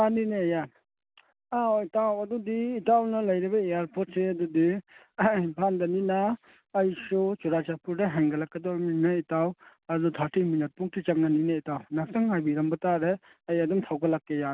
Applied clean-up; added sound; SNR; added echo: none; none; none; none.